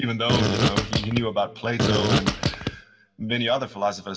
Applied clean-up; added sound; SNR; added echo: none; Fart; -4 dB; reverberation time 0.9 s.